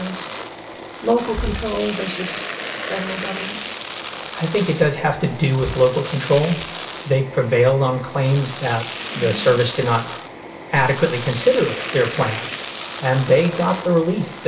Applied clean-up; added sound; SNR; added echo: none; Domestic sounds, home sounds; 10 dB; reverberation time 0.3 s.